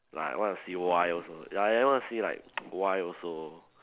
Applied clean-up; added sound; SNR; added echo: none; none; none; none.